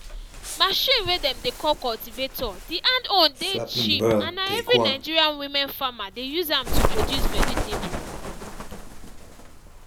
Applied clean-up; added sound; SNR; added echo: none; Bird; 2 dB; none.